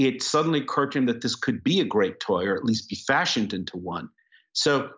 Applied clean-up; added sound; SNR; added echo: none; none; none; none.